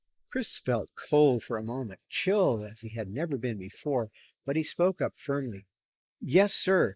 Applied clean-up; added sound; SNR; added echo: neural mask model Resemble Enhance denoiser.